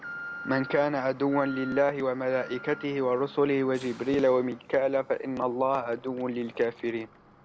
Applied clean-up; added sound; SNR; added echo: none; Alarm; 17 dB; none.